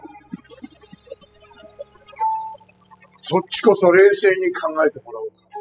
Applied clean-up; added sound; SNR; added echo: classical method spectral subtraction.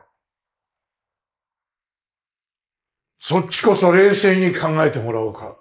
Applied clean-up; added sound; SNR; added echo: neural mask model Resemble Enhance denoiser.